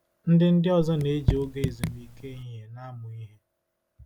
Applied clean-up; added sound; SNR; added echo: none; Raindrop / Drip; 3 dB; none.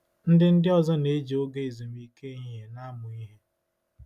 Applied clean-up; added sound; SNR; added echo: none; none; none; none.